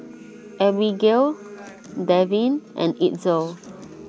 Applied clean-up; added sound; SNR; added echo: none; Acoustic guitar; 18 dB; none.